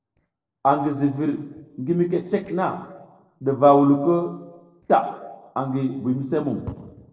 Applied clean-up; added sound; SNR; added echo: neural separator model SepFormer DNS4.